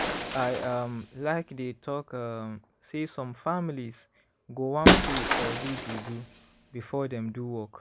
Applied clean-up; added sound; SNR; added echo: none; Shatter; -2 dB; none.